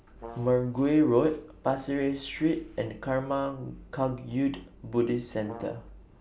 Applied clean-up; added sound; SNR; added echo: none; Brass instrument; 16 dB; none.